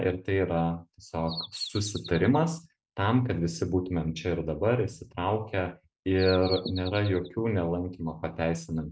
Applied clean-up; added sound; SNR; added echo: neural mask model RNNoise.